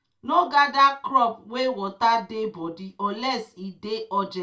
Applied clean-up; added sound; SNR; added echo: none; none; none; reverberation time 0.2 s.